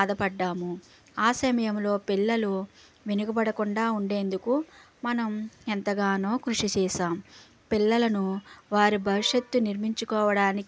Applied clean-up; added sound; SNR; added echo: none; none; none; none.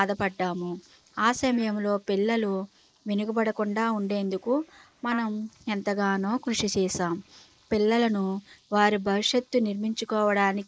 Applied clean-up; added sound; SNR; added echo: neural mask model Resemble Enhance denoiser.